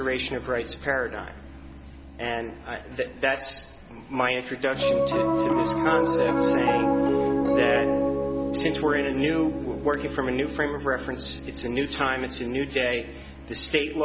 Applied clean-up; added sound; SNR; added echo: none; Piano; -1 dB; none.